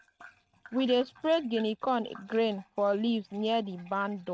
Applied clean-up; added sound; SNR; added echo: neural mask model RNNoise.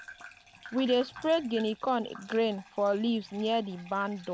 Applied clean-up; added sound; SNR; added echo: none; Bathtub (filling or washing) / Gurgling; 20 dB; none.